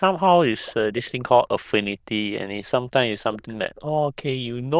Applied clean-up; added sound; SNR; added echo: neural diffusion model UNIVERSE++.